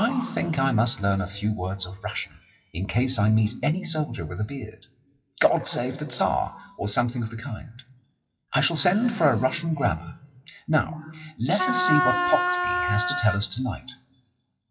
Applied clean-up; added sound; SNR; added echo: classical method WPE with log-MMSE.